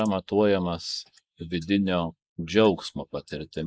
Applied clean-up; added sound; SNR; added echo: neural mask model Resemble Enhance denoiser.